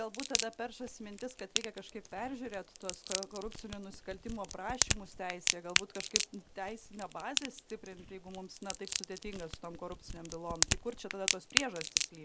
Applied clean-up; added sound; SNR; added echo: none; Crack; -5 dB; none.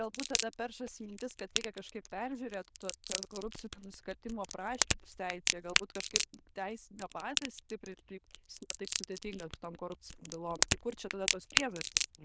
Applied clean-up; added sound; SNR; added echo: neural diffusion model UNIVERSE++.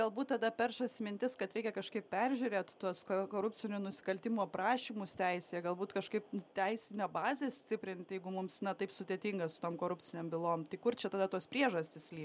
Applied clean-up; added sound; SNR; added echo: none; none; none; none.